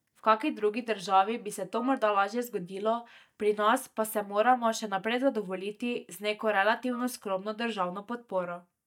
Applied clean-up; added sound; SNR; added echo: neural mask model DeepFilterNet 3.